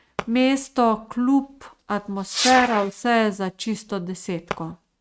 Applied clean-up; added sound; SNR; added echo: neural mask model RNNoise.